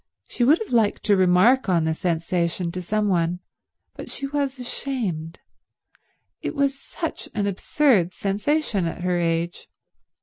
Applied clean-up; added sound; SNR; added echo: none; none; none; none.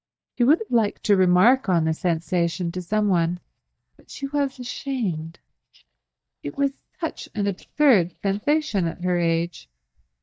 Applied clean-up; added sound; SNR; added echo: neural mask model DeepFilterNet 3.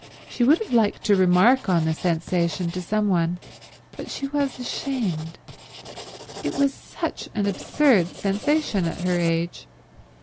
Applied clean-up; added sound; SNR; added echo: none; Writing; 17 dB; none.